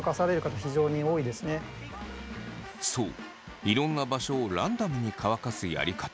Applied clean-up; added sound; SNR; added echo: none; none; none; none.